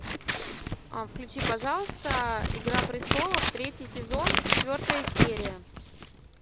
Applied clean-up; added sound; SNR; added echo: none; Scissors; -3 dB; none.